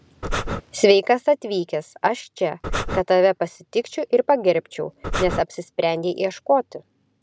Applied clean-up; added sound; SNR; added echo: none; Breathing; 3 dB; none.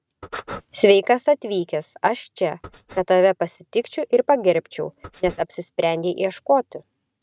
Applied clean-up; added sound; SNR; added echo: neural mask model RNNoise.